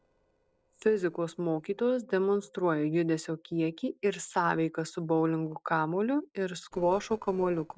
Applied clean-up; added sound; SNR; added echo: neural separator model SepFormer DNS4.